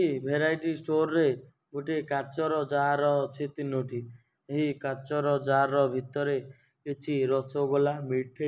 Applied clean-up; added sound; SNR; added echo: none; none; none; none.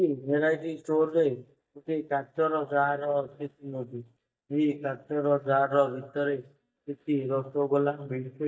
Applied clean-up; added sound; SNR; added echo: neural mask model DeepFilterNet 3.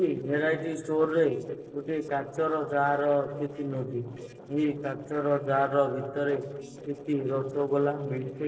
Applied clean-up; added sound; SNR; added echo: neural separator model SepFormer DNS4.